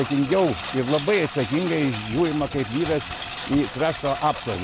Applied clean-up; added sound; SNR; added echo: none; Engine; 9 dB; none.